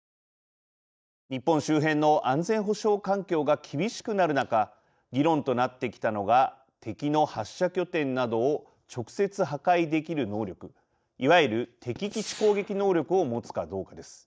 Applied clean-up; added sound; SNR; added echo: neural mask model DeepFilterNet 3.